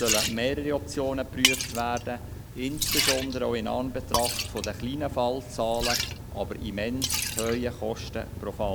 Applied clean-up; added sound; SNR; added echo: none; Liquid; 1 dB; none.